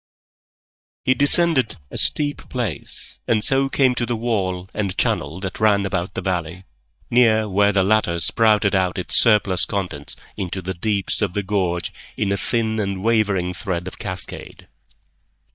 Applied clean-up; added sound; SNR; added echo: neural mask model DeepFilterNet 3.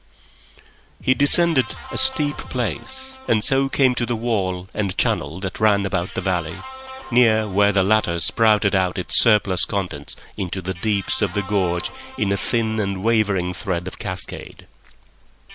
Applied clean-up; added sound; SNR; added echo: none; Drum kit + Guitar; 19 dB; none.